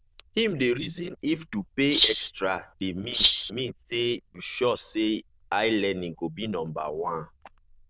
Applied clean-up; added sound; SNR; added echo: neural diffusion model UNIVERSE++.